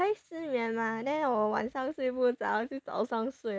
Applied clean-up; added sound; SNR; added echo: none; none; none; none.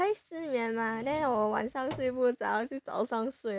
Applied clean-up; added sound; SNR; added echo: none; Drawer open or close; 17 dB; none.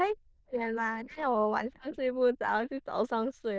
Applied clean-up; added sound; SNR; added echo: neural diffusion model UNIVERSE++.